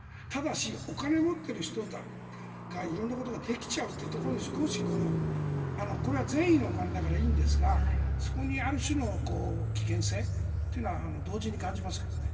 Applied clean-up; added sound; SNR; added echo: none; Car; -2 dB; reverberation time 2.4 s.